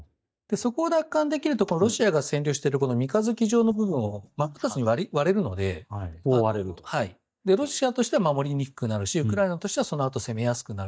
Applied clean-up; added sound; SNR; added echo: neural mask model DeepFilterNet 3.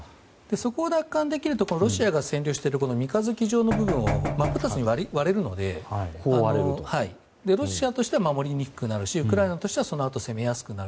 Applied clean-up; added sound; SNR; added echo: none; Knock; 4 dB; none.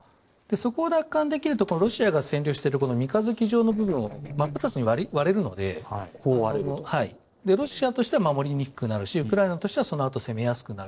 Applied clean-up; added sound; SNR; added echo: neural separator model SepFormer DNS4.